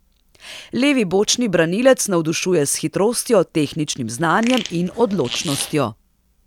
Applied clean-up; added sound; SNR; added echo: none; Fart; 12 dB; none.